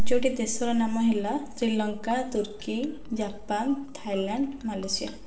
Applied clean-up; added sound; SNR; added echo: neural separator model SepFormer DNS4.